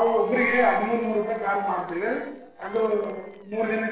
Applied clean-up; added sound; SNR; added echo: neural separator model SepFormer DNS4.